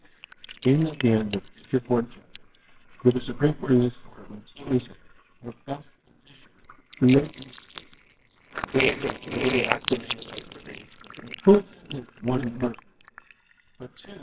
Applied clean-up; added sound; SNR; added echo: neural separator model SepFormer WHAMR!.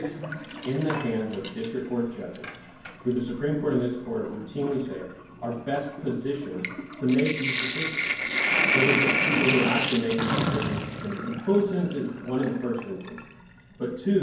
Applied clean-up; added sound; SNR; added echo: none; Sink (filling or washing); 2 dB; reverberation time 0.9 s.